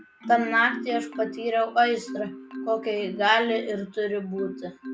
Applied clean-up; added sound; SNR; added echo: none; Marimba, xylophone; 11 dB; none.